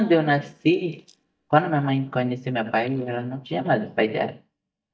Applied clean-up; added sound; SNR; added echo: neural mask model DeepFilterNet 3.